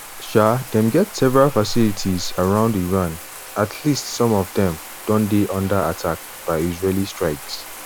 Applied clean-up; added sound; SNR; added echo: none; Bathtub (filling or washing); 12 dB; none.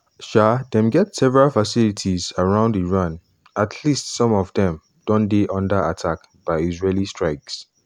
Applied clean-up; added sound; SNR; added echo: none; none; none; none.